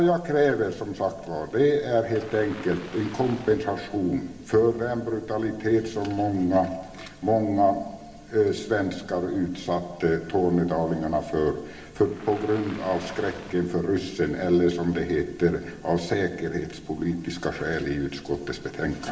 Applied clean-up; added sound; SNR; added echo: none; Waves, surf; 19 dB; reverberation time 2.3 s.